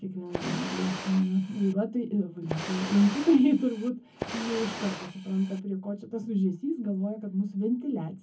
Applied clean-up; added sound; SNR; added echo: none; Fire; 10 dB; reverberation time 0.3 s.